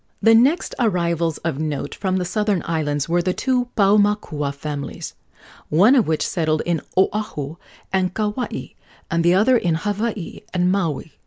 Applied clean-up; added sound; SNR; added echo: none; none; none; none.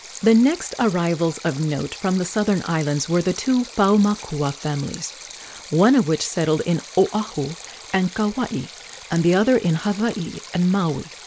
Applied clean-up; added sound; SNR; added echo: none; Stream; 18 dB; none.